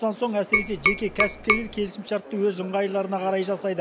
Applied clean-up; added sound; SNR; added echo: none; Tap; -3 dB; none.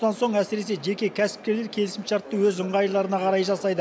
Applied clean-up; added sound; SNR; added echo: none; none; none; none.